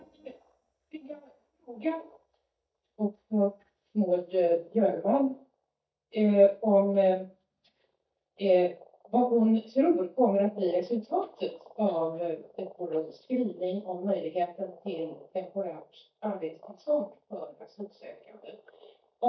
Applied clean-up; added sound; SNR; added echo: neural mask model DeepFilterNet 3.